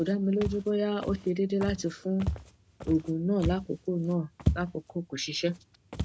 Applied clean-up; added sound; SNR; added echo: none; Walk, footsteps; 7 dB; none.